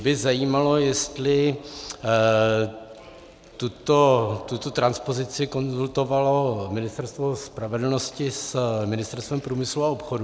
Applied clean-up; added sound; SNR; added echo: none; none; none; none.